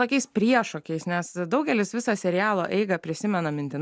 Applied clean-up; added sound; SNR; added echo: none; none; none; none.